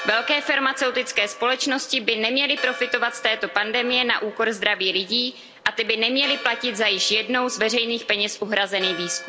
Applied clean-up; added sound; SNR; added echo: none; Church bell; 16 dB; none.